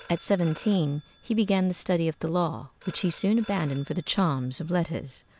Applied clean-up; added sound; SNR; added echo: none; Telephone; 15 dB; none.